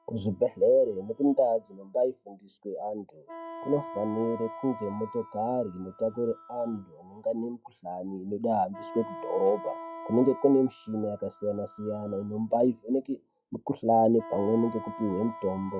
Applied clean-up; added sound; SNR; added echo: classical method log-MMSE.